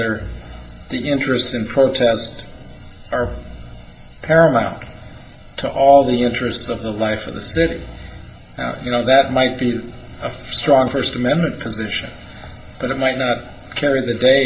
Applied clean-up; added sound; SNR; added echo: none; Bowed string instrument; 20 dB; reverberation time 0.7 s.